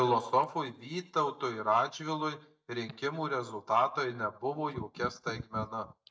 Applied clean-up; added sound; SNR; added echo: neural mask model DeepFilterNet 3.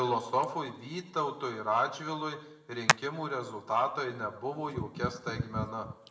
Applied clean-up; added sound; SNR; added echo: none; Hands; 5 dB; reverberation time 0.7 s.